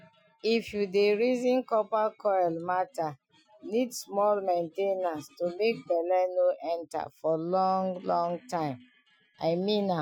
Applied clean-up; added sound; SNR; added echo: classical method Wiener filter.